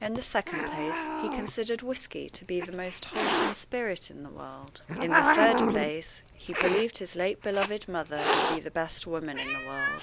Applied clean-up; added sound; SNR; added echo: none; Hiss; -1 dB; none.